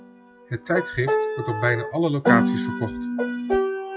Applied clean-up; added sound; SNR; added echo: classical method log-MMSE.